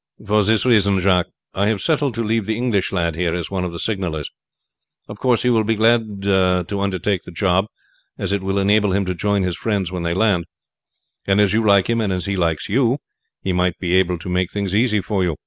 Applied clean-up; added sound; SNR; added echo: none; none; none; none.